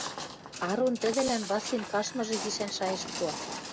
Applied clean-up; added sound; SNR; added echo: none; Walk, footsteps; 7 dB; none.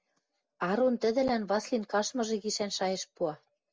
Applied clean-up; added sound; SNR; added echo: none; none; none; none.